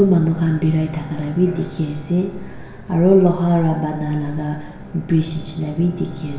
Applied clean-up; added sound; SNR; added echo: none; Bowed string instrument; 19 dB; reverberation time 0.9 s.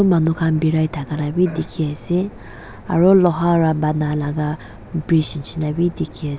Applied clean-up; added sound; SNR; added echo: none; none; none; none.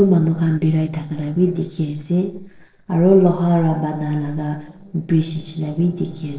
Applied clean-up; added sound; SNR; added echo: neural separator model SepFormer DNS4.